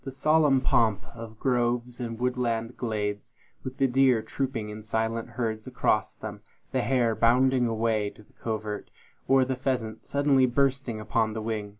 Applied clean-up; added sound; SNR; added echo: neural mask model Resemble Enhance denoiser.